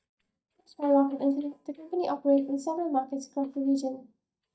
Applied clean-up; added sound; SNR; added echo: neural mask model DeepFilterNet 3.